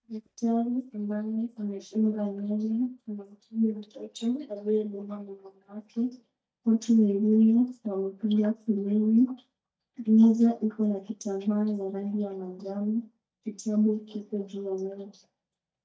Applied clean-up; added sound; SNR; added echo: neural mask model DeepFilterNet 3.